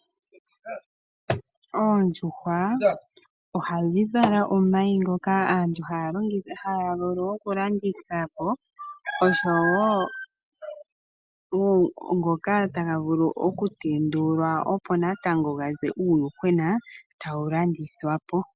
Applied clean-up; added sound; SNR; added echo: none; none; none; none.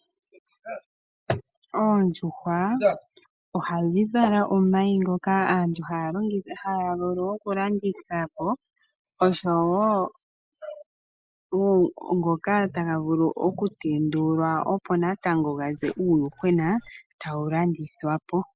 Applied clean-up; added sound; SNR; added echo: neural mask model Resemble Enhance denoiser.